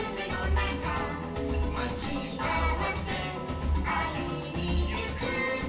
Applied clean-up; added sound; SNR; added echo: none; none; none; reverberation time 0.3 s.